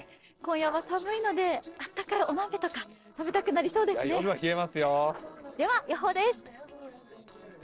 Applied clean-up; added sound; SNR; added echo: neural separator model SepFormer DNS4.